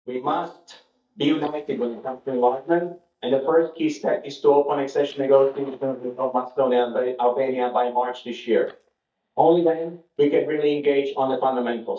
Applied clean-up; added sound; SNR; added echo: neural mask model DeepFilterNet 3.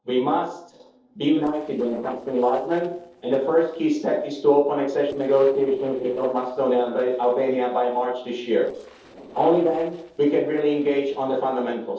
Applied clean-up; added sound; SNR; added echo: neural separator model SepFormer DNS4.